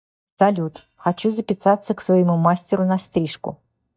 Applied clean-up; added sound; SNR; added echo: neural mask model DeepFilterNet 3.